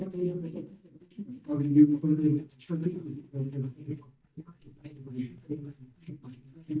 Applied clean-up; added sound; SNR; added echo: neural mask model DeepFilterNet 3.